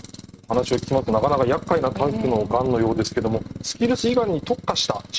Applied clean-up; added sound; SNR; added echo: neural mask model RNNoise.